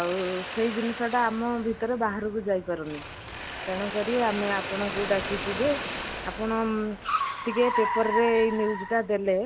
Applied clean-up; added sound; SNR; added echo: none; Car + Mechanisms; 6 dB; none.